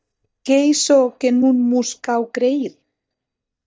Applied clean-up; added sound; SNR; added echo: neural mask model DeepFilterNet 3.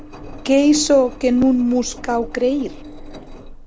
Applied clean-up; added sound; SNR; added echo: none; Engine; 16 dB; none.